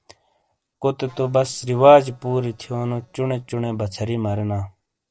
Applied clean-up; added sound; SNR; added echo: neural separator model SepFormer DNS4.